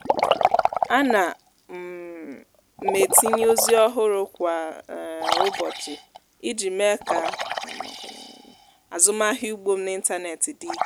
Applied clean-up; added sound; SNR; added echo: none; Liquid; 4 dB; none.